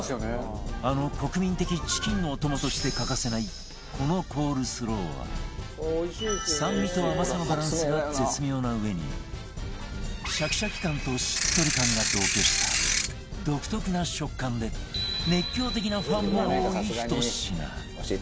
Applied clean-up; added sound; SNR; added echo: none; Ratchet, pawl / Percussion; -2 dB; none.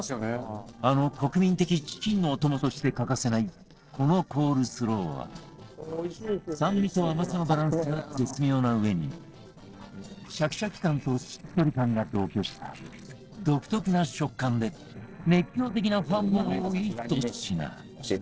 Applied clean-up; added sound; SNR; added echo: neural separator model SepFormer DNS4.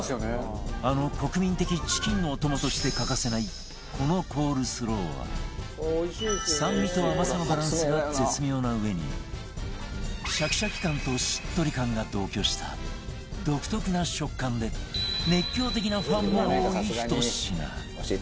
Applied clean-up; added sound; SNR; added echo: none; none; none; none.